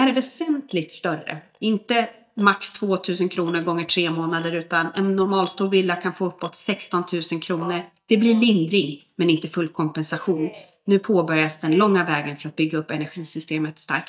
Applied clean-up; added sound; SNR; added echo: neural mask model DeepFilterNet 3.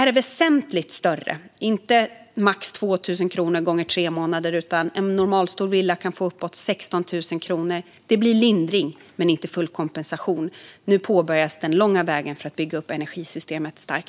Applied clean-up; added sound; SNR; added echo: none; none; none; none.